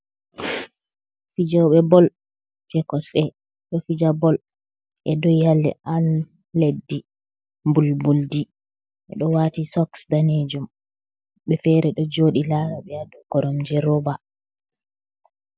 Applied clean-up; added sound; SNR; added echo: none; none; none; none.